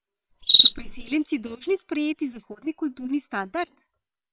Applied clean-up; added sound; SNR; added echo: neural separator model SepFormer WHAM!.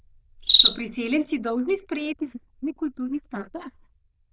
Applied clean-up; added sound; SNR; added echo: neural diffusion model UNIVERSE++.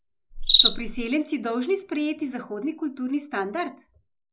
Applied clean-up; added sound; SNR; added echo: neural mask model Resemble Enhance denoiser.